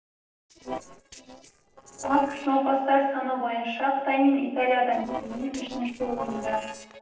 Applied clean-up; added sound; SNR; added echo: neural separator model SepFormer DNS4.